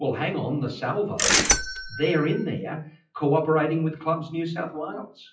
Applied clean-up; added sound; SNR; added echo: classical method WPE with log-MMSE.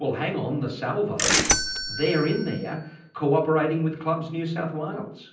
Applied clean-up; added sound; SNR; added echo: none; Bell / Mechanisms; 2 dB; reverberation time 0.6 s.